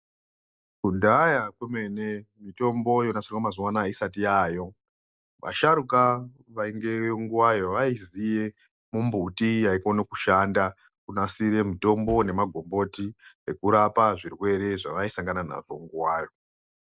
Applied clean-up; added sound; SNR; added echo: none; Bass drum; 17 dB; none.